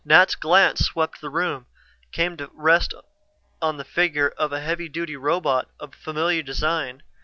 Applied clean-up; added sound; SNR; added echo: none; none; none; none.